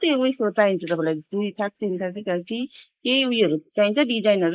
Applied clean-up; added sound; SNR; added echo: neural mask model Resemble Enhance denoiser.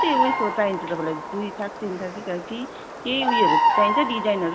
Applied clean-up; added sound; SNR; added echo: none; Bird vocalization, bird call, bird song; -2 dB; none.